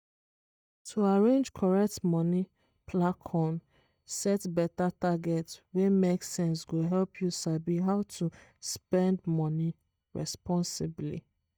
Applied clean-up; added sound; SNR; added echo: neural mask model DeepFilterNet 3.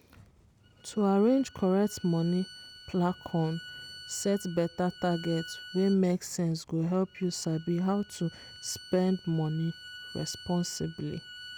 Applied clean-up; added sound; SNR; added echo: none; Bowed string instrument; 19 dB; none.